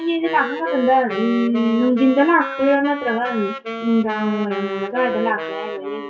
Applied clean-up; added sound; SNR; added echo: classical method WPE with log-MMSE.